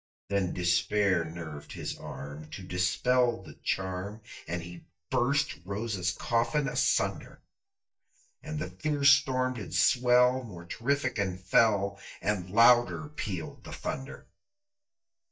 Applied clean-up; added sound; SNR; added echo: neural mask model DeepFilterNet 3.